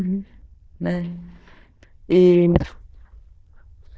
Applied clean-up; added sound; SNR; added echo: neural diffusion model UNIVERSE++.